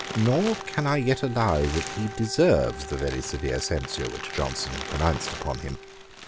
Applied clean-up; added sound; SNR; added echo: none; Wind instrument, woodwind instrument + Crumpling, crinkling; 11 dB; none.